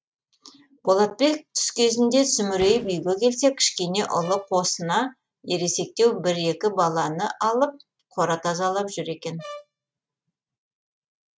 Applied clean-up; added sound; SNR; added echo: neural mask model RNNoise.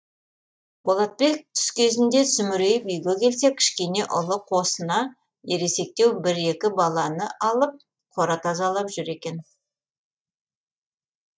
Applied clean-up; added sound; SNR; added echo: neural mask model DeepFilterNet 3.